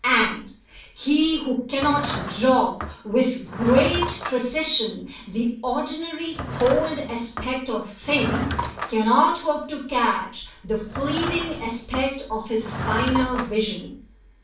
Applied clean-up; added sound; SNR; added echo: none; Drawer open or close / Wood; 9 dB; reverberation time 0.3 s.